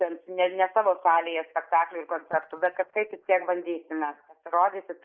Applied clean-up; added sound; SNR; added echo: neural mask model DeepFilterNet 3.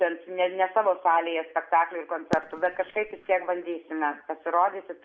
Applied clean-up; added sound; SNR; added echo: none; Fireworks; 11 dB; none.